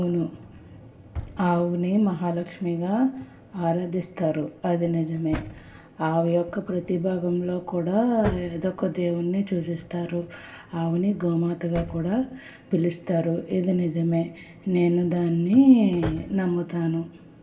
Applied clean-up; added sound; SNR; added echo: none; Drawer open or close; 17 dB; reverberation time 1.2 s.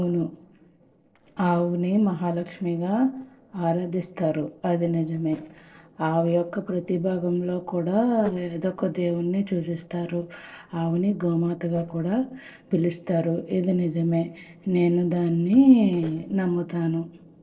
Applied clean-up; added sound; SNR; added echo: neural separator model SepFormer DNS4.